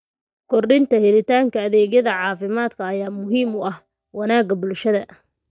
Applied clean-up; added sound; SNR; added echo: neural mask model DeepFilterNet 3.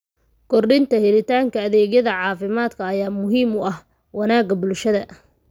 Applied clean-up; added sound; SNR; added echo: none; none; none; none.